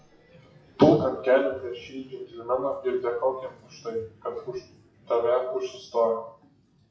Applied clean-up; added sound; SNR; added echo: classical method WPE with log-MMSE.